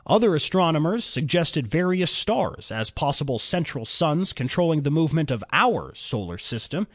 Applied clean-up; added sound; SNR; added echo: none; none; none; none.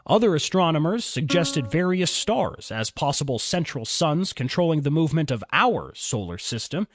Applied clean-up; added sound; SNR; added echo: neural mask model RNNoise.